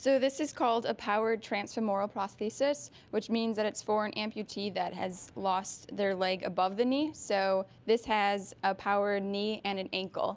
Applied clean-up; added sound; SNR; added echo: none; none; none; none.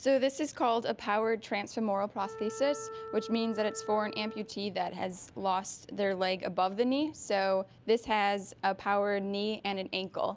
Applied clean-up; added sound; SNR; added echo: none; Wind instrument, woodwind instrument; 13 dB; none.